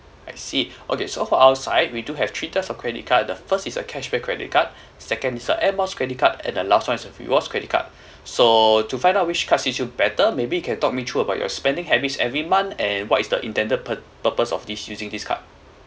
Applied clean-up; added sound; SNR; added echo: none; none; none; none.